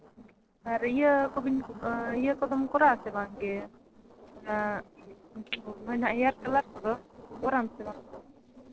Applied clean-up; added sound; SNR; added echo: neural separator model SepFormer DNS4.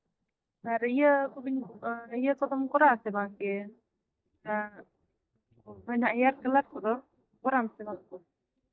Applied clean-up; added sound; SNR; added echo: neural mask model DeepFilterNet 3.